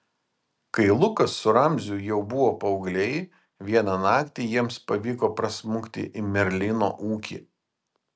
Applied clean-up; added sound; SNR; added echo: none; none; none; none.